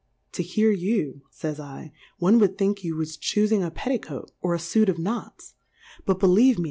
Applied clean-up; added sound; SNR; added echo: none; none; none; none.